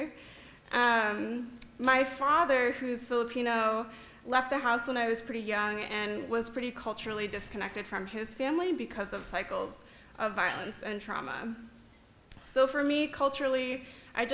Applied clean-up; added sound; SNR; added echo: none; none; none; none.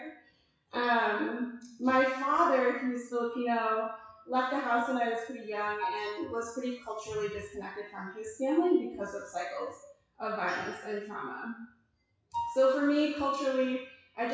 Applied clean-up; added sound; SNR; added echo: classical method WPE with log-MMSE.